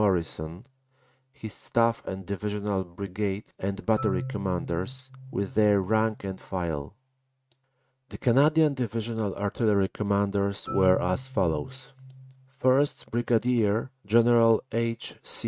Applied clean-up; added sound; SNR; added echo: neural mask model RNNoise.